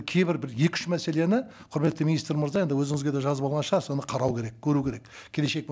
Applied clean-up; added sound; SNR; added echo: none; none; none; none.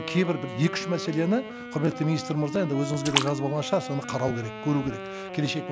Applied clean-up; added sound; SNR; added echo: none; Wind instrument, woodwind instrument + Splash, splatter; 7 dB; none.